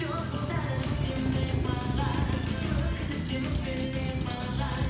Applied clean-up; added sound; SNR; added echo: none; Motor vehicle (road); 1 dB; reverberation time 0.9 s.